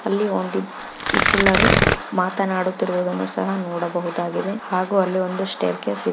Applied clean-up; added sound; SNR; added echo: none; Tearing; -4 dB; none.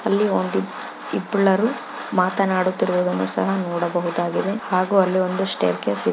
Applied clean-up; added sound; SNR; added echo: none; none; none; none.